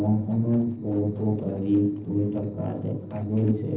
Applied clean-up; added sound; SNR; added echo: neural separator model SepFormer DNS4.